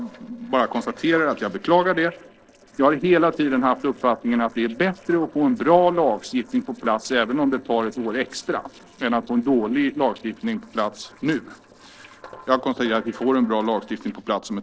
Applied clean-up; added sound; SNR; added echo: neural separator model SepFormer DNS4.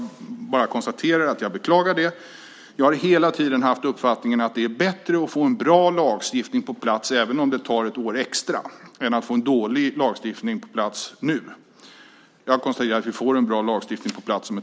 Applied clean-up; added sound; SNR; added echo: none; none; none; none.